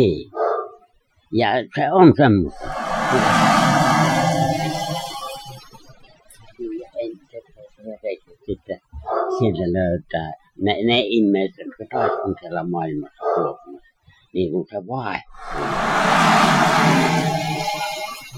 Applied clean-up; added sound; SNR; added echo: classical method Wiener filter.